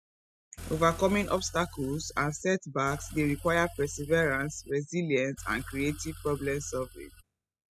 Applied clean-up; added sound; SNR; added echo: classical method spectral subtraction.